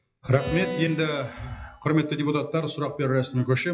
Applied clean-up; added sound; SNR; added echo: classical method WPE with log-MMSE.